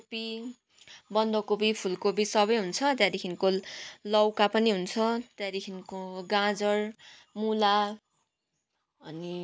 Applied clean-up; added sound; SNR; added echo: none; none; none; none.